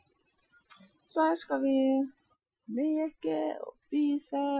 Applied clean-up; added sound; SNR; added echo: classical method Wiener filter.